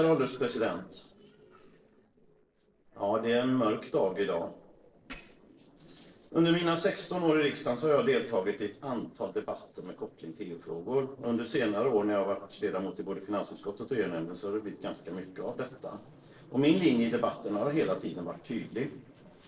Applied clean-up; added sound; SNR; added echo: neural separator model SepFormer DNS4.